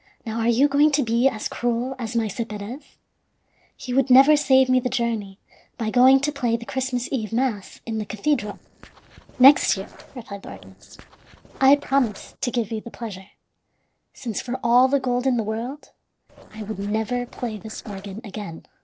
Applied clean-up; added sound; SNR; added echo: neural separator model SepFormer DNS4.